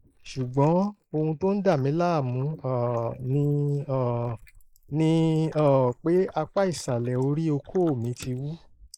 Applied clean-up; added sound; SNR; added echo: neural mask model Resemble Enhance denoiser.